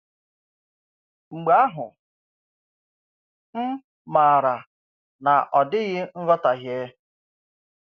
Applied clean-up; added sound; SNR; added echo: none; none; none; none.